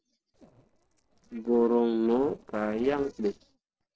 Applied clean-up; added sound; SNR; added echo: neural separator model SepFormer DNS4.